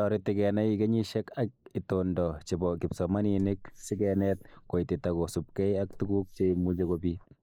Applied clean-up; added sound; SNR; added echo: neural mask model Resemble Enhance denoiser.